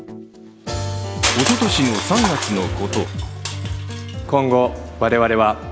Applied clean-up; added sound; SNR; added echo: none; Crushing; 8 dB; none.